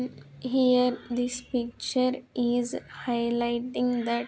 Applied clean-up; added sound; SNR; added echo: none; none; none; none.